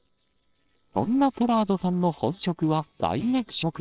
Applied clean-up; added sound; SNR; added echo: neural separator model SepFormer WHAMR!.